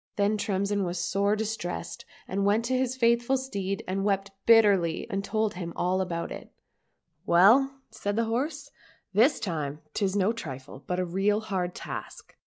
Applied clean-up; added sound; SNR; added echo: none; none; none; none.